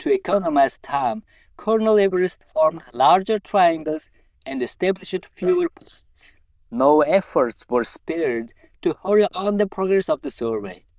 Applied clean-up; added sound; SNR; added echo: neural diffusion model UNIVERSE++.